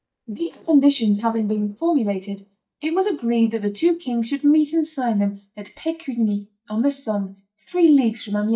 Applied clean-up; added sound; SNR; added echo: neural mask model DeepFilterNet 3.